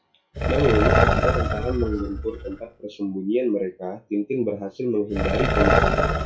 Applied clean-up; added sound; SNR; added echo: classical method WPE with log-MMSE.